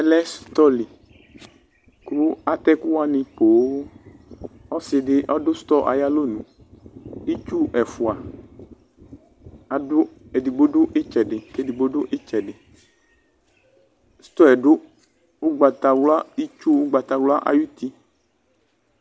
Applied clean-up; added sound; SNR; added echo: none; none; none; none.